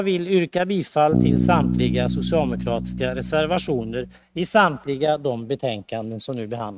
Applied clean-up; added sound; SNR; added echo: neural mask model RNNoise.